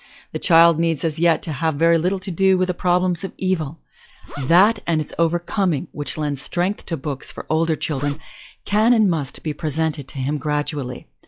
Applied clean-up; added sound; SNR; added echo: classical method log-MMSE.